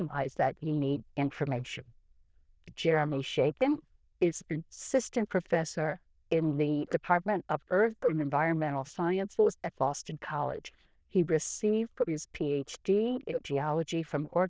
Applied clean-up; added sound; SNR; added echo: neural diffusion model UNIVERSE++.